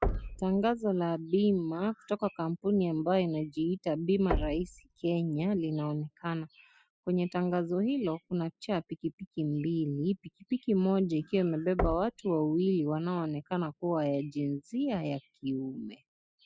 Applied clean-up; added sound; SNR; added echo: classical method spectral subtraction.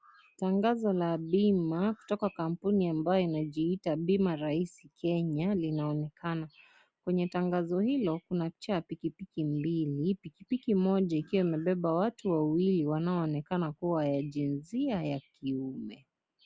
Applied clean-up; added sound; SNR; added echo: none; none; none; none.